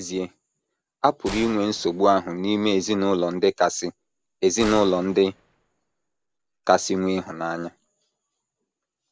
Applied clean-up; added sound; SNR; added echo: none; Gunshot, gunfire; 18 dB; none.